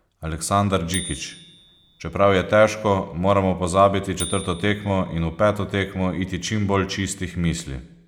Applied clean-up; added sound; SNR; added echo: none; Bicycle bell; 18 dB; none.